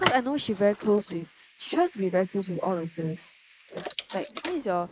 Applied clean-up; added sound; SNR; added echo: neural mask model Resemble Enhance denoiser.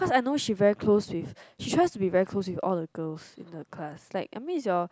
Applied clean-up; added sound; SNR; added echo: none; none; none; none.